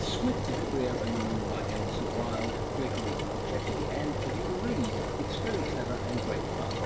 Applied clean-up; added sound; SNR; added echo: none; Engine; -3 dB; reverberation time 0.8 s.